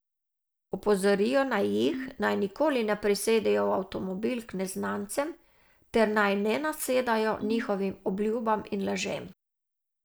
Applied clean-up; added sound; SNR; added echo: none; Ringtone; 12 dB; none.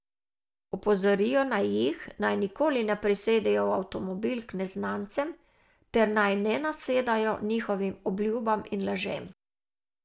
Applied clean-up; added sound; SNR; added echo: none; none; none; none.